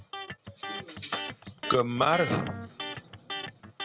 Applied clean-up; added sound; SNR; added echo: none; Electric guitar; 7 dB; reverberation time 1.0 s.